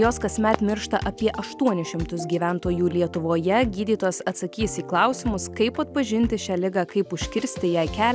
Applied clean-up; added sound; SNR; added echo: none; Fireworks; 15 dB; none.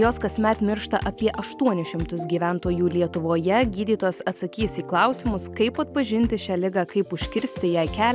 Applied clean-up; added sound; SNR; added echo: none; none; none; none.